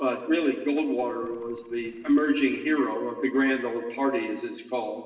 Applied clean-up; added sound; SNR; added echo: neural separator model SepFormer DNS4.